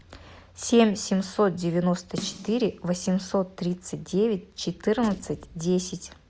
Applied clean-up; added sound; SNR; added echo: none; Gunshot, gunfire + Snare drum; 16 dB; none.